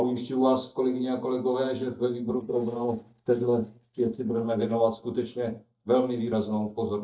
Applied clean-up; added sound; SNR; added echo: neural mask model DeepFilterNet 3.